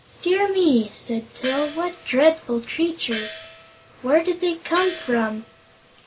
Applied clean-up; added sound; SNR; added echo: none; Gong; 14 dB; none.